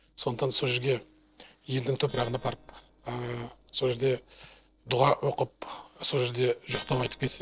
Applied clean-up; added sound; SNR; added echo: neural separator model SepFormer DNS4.